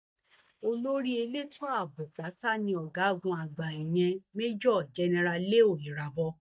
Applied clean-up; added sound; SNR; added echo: neural mask model DeepFilterNet 3.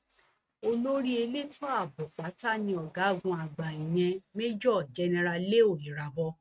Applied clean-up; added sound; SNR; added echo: neural mask model RNNoise.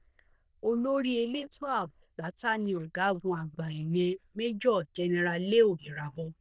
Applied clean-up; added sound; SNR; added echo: neural diffusion model UNIVERSE++.